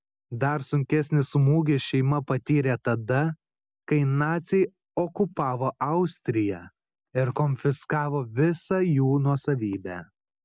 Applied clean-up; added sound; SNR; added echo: none; none; none; none.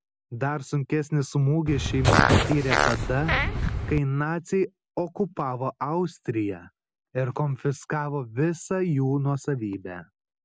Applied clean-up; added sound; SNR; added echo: none; Fart; -4 dB; none.